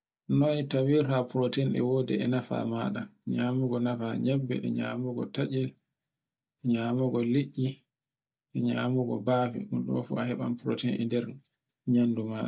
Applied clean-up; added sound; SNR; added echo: none; none; none; none.